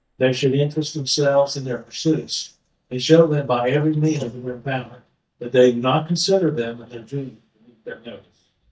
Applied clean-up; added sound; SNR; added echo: neural mask model DeepFilterNet 3.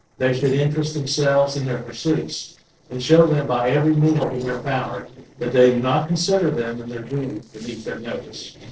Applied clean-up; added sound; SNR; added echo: neural separator model SepFormer DNS4.